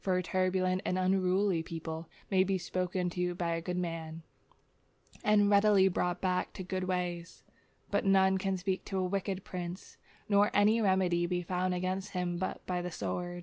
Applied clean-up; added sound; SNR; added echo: none; none; none; none.